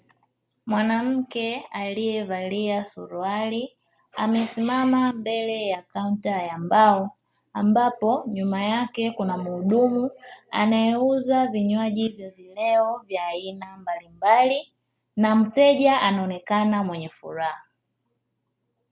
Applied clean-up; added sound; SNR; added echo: none; none; none; none.